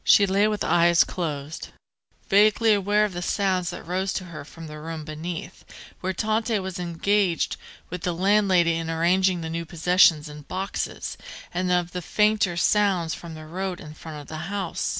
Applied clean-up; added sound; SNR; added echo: none; none; none; none.